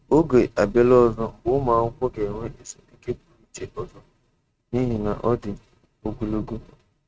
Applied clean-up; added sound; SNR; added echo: neural mask model RNNoise.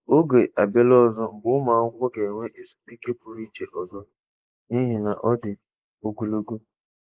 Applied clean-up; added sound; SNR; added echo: neural mask model Resemble Enhance denoiser.